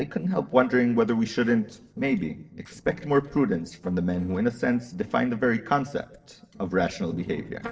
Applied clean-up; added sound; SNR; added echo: neural separator model SepFormer DNS4.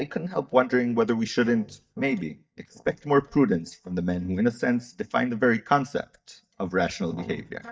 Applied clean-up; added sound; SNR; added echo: neural mask model DeepFilterNet 3.